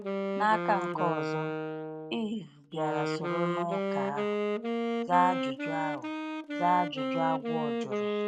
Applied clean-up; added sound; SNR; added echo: none; Wind instrument, woodwind instrument; 0 dB; none.